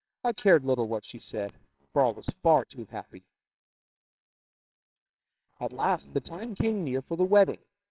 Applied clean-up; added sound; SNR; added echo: neural separator model SepFormer WHAMR!.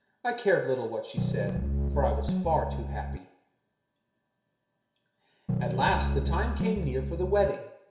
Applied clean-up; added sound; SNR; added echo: none; Piano; -2 dB; reverberation time 0.7 s.